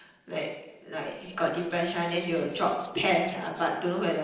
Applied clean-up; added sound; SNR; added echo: neural separator model SepFormer DNS4.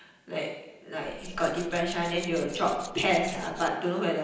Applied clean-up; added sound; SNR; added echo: none; Tools; 14 dB; reverberation time 0.9 s.